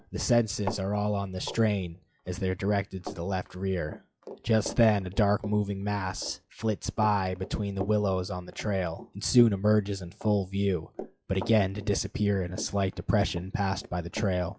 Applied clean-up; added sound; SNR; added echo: classical method log-MMSE.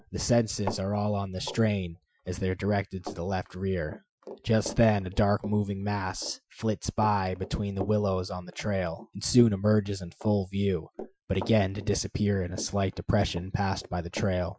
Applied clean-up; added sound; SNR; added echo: classical method Wiener filter.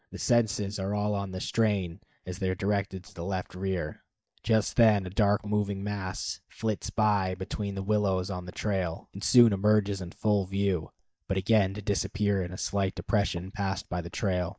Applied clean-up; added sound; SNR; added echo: neural mask model DeepFilterNet 3.